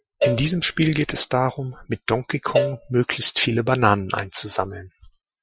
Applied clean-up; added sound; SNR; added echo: classical method Wiener filter.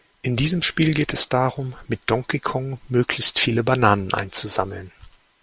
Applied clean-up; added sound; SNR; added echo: none; none; none; none.